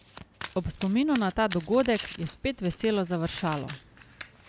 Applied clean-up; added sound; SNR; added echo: none; Domestic sounds, home sounds; 15 dB; none.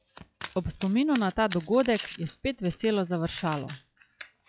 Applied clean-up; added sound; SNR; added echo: classical method log-MMSE.